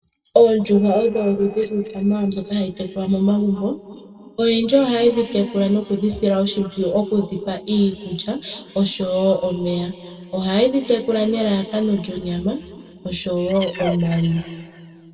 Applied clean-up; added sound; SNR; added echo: neural separator model SepFormer DNS4.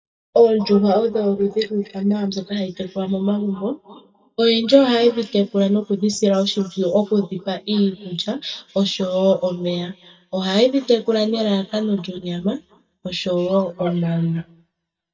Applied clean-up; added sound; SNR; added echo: neural mask model DeepFilterNet 3.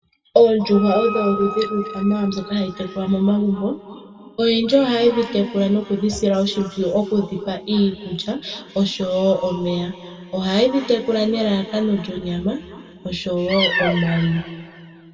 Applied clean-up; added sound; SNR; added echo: none; Wind instrument, woodwind instrument; 12 dB; reverberation time 2.5 s.